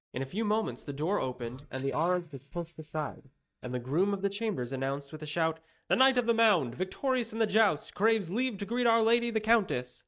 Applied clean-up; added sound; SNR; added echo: neural mask model DeepFilterNet 3.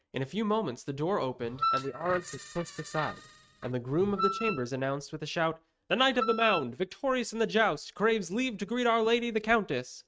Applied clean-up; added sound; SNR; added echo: neural mask model RNNoise.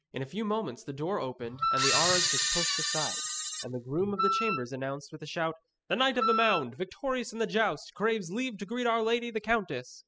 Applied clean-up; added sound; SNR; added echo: classical method spectral subtraction.